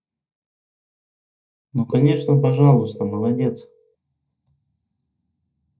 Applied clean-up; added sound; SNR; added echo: neural mask model DeepFilterNet 3.